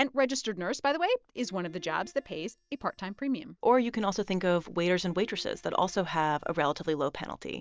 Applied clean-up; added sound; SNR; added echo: neural mask model DeepFilterNet 3.